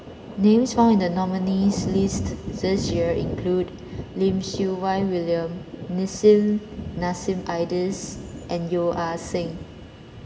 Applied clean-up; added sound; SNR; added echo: none; Thunder; 10 dB; reverberation time 1.3 s.